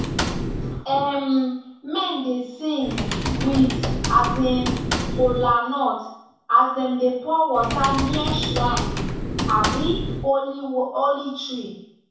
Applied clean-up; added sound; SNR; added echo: none; Typing; 4 dB; reverberation time 0.7 s.